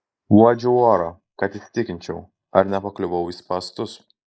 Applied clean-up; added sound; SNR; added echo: neural mask model Resemble Enhance denoiser.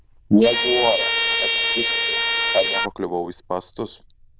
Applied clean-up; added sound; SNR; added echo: neural diffusion model UNIVERSE++.